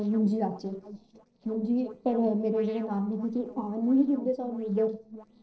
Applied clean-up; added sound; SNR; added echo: neural separator model SepFormer DNS4.